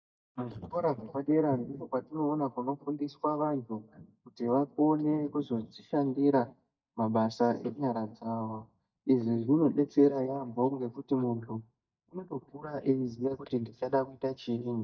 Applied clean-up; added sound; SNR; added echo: neural mask model DeepFilterNet 3.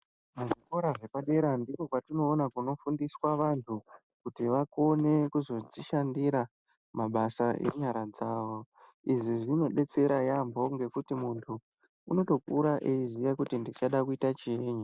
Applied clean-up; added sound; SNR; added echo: none; none; none; none.